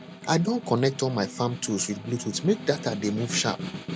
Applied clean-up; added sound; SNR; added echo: none; Snare drum; 11 dB; none.